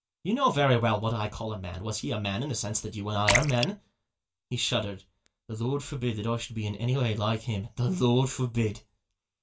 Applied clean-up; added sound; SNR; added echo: none; Splash, splatter; 4 dB; reverberation time 0.2 s.